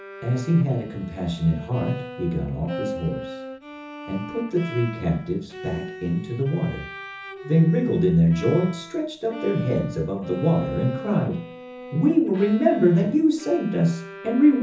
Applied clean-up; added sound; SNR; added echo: none; Bowed string instrument; 14 dB; reverberation time 0.6 s.